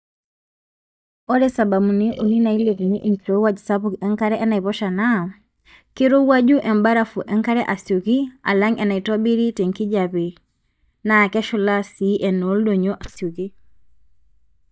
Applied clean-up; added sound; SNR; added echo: neural mask model DeepFilterNet 3.